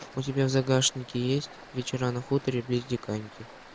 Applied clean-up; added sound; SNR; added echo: none; Stream; 19 dB; none.